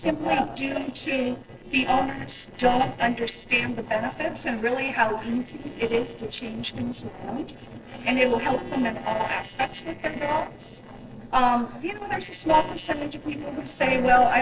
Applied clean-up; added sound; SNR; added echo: neural separator model SepFormer DNS4.